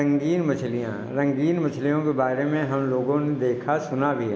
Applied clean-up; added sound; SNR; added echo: none; none; none; none.